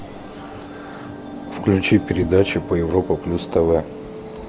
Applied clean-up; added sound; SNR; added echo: none; none; none; none.